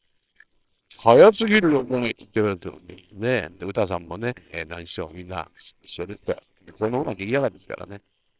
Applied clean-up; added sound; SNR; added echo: neural separator model SepFormer WHAMR!.